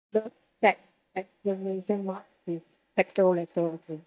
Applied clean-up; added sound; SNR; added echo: neural mask model DeepFilterNet 3.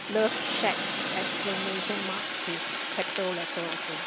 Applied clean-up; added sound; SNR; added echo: none; Fire; -2 dB; none.